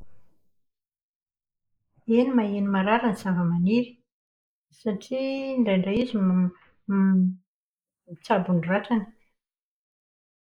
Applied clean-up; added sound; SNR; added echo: neural mask model Resemble Enhance denoiser.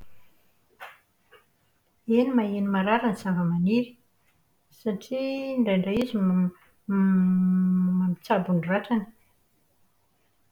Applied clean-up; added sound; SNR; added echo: none; none; none; none.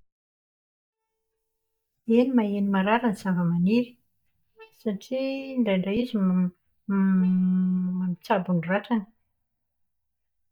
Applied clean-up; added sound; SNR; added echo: neural mask model DeepFilterNet 3.